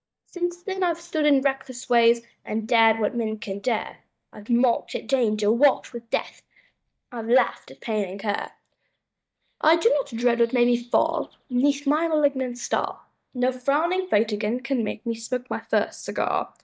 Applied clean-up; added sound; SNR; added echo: neural mask model DeepFilterNet 3.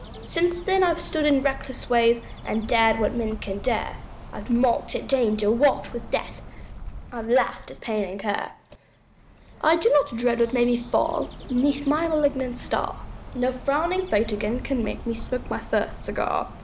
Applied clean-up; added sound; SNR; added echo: none; Bird; 13 dB; none.